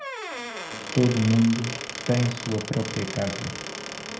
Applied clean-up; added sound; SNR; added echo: none; Squeak / Wood; 8 dB; reverberation time 0.5 s.